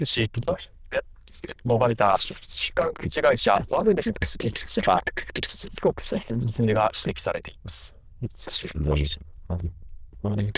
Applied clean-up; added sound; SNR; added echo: neural diffusion model UNIVERSE++.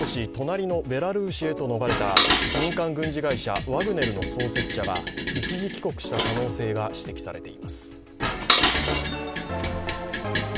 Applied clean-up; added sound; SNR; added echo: none; Dishes, pots, and pans; 0 dB; none.